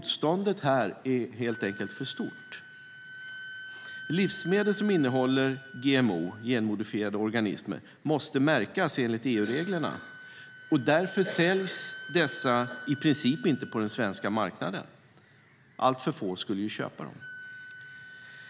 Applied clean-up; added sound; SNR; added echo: none; Wind instrument, woodwind instrument; 17 dB; none.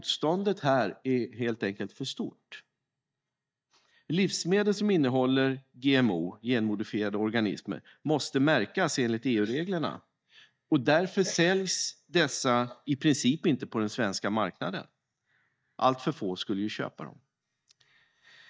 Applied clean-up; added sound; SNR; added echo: neural mask model DeepFilterNet 3.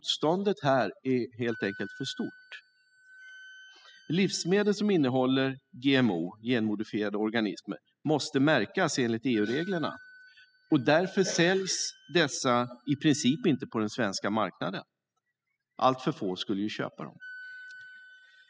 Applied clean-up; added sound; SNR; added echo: classical method spectral subtraction.